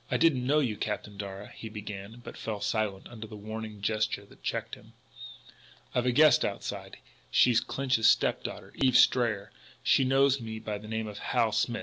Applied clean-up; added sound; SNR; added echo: none; none; none; none.